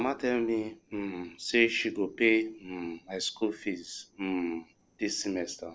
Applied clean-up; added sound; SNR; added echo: neural separator model SepFormer DNS4.